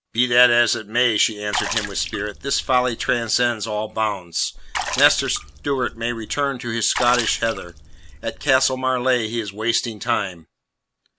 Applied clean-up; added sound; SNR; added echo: none; Water / Splash, splatter; 9 dB; none.